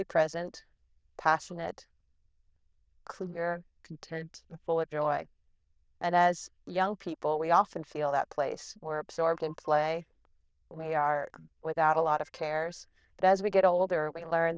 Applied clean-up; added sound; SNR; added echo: neural diffusion model UNIVERSE++.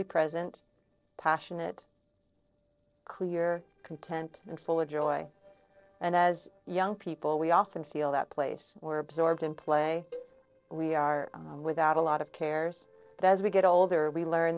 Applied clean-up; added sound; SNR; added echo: neural separator model SepFormer DNS4.